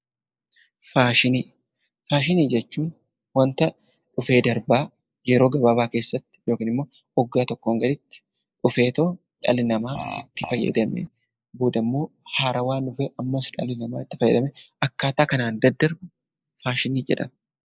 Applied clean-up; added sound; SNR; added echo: neural mask model Resemble Enhance denoiser.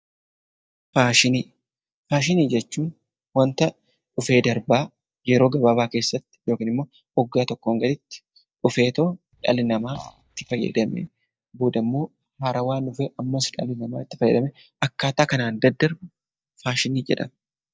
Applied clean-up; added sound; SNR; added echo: neural mask model DeepFilterNet 3.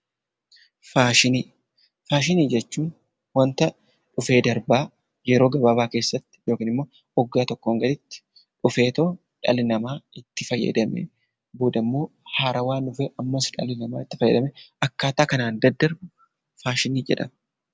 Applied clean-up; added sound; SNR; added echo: none; none; none; none.